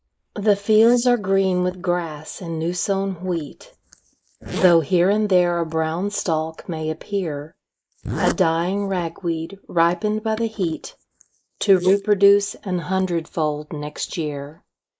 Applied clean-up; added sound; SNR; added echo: neural mask model Resemble Enhance denoiser.